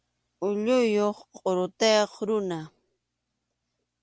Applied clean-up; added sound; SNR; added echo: none; none; none; none.